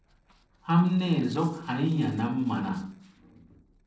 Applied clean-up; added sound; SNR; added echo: neural separator model SepFormer DNS4.